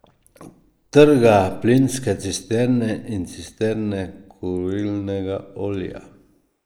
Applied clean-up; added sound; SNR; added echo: neural mask model Resemble Enhance denoiser.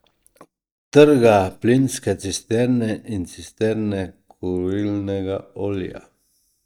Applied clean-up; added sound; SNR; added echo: neural mask model DeepFilterNet 3.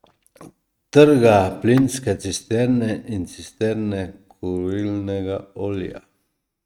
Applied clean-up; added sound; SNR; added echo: neural mask model RNNoise.